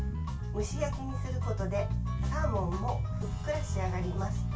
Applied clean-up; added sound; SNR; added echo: none; Bass guitar; -2 dB; reverberation time 0.2 s.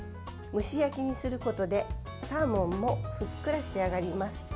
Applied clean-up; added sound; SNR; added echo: none; none; none; none.